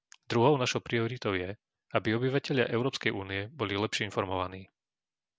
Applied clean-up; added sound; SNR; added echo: none; none; none; none.